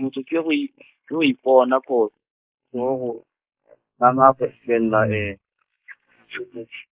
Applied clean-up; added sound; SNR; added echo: neural mask model Resemble Enhance denoiser.